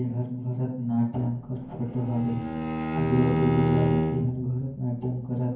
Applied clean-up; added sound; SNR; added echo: none; Bowed string instrument; 0 dB; reverberation time 0.9 s.